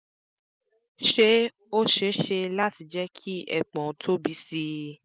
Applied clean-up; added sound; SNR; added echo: none; none; none; none.